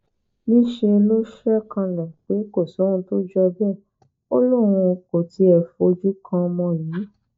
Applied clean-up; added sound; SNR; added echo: neural mask model DeepFilterNet 3.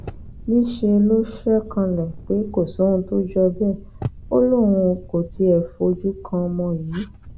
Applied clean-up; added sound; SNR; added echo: none; Thunder; 18 dB; none.